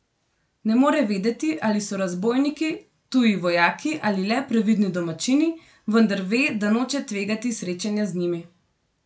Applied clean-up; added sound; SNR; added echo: none; none; none; none.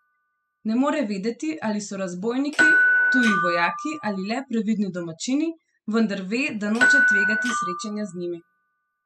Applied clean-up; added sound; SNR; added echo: classical method spectral subtraction.